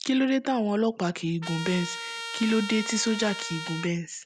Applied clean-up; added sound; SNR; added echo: none; Trumpet; 9 dB; none.